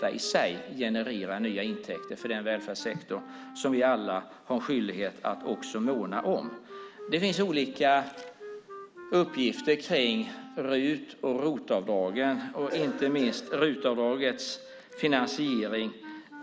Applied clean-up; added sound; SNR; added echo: none; Wind instrument, woodwind instrument; 17 dB; none.